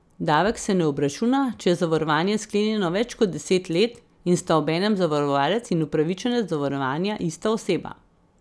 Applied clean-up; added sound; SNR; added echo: none; none; none; none.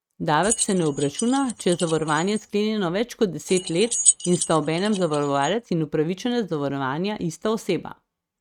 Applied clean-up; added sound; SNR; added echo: neural mask model RNNoise.